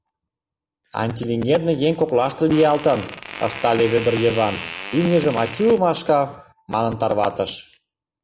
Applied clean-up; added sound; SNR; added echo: none; Fart; 13 dB; none.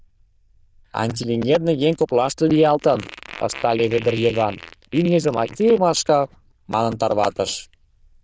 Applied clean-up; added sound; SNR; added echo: neural diffusion model UNIVERSE++.